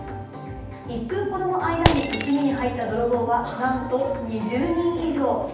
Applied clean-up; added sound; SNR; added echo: none; Shatter; 8 dB; reverberation time 0.9 s.